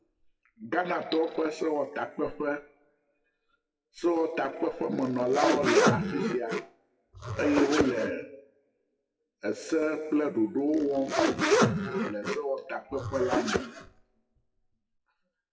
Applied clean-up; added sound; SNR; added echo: classical method WPE with log-MMSE.